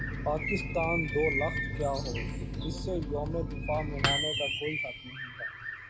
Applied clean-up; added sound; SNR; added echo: none; Bird + Microwave oven; -1 dB; none.